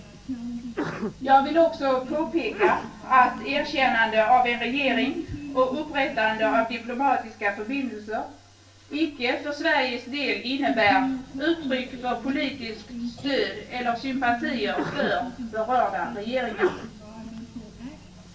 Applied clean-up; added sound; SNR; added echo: none; Sneeze; 9 dB; reverberation time 0.3 s.